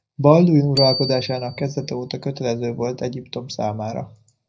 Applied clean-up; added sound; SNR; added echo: none; Bicycle bell; 11 dB; reverberation time 0.4 s.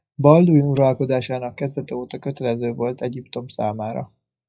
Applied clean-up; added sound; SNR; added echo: classical method WPE with log-MMSE.